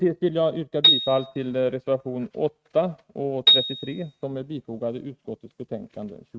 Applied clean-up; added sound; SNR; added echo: neural mask model RNNoise.